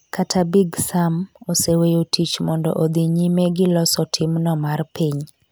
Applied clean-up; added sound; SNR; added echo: none; none; none; none.